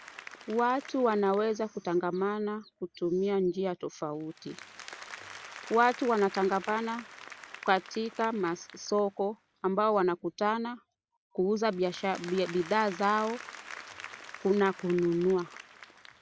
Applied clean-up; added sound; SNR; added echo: none; Applause; 18 dB; none.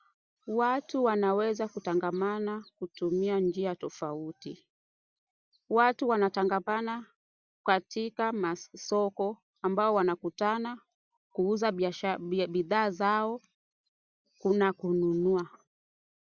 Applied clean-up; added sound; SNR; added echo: none; none; none; none.